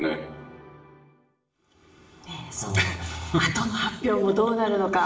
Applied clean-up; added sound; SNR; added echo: none; none; none; reverberation time 0.8 s.